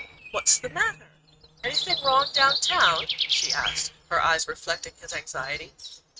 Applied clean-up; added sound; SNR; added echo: neural mask model RNNoise.